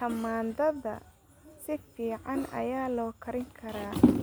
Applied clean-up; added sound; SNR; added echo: none; none; none; none.